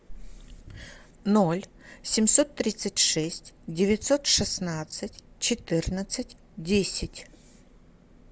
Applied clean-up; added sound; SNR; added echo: none; none; none; none.